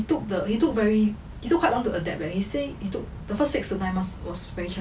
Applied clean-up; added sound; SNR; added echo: none; none; none; none.